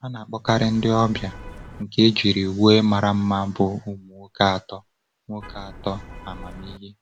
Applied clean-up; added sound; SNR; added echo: none; Vehicle horn, car horn, honking; 16 dB; none.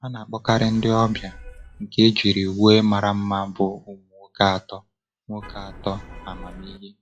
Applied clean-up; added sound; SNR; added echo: classical method log-MMSE.